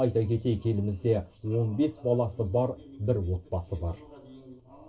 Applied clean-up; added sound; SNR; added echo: none; none; none; reverberation time 0.2 s.